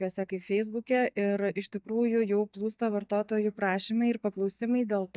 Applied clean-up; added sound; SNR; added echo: neural mask model DeepFilterNet 3.